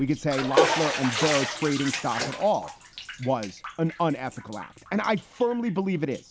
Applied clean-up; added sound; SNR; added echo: none; Bathtub (filling or washing); 4 dB; none.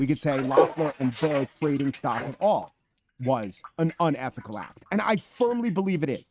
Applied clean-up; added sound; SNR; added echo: neural mask model RNNoise.